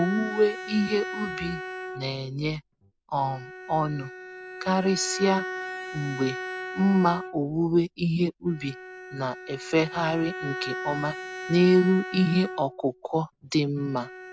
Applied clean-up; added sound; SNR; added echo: none; Bowed string instrument; 11 dB; none.